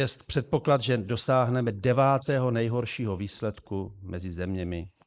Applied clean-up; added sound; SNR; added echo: neural mask model Resemble Enhance denoiser.